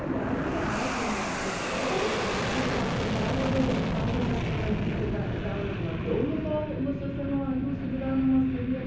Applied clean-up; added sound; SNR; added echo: none; Fixed-wing aircraft, airplane; -1 dB; reverberation time 0.7 s.